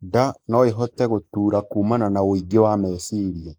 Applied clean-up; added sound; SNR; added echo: neural mask model Resemble Enhance denoiser.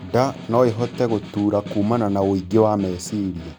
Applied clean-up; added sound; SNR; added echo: none; Snare drum; 16 dB; none.